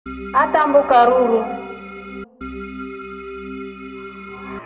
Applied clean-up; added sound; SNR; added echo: none; Organ; 12 dB; reverberation time 1.5 s.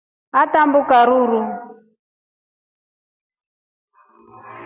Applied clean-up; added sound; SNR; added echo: none; none; none; none.